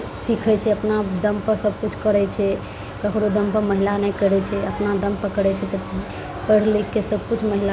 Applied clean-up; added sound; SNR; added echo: none; none; none; none.